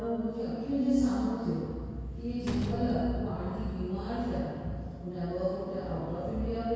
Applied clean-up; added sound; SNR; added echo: none; Slam; 11 dB; reverberation time 2.0 s.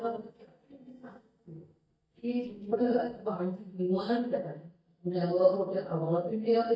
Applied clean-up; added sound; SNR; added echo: neural mask model DeepFilterNet 3.